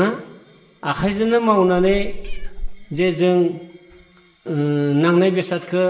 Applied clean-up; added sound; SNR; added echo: none; Meow; 6 dB; reverberation time 0.9 s.